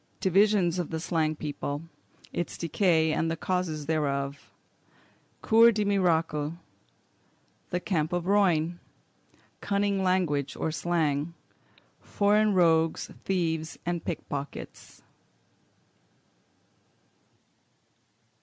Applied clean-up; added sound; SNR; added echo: none; none; none; none.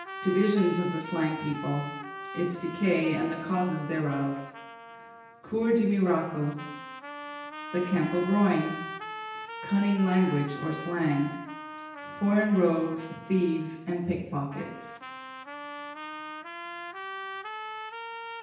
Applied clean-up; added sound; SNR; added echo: none; Trumpet; 11 dB; reverberation time 0.9 s.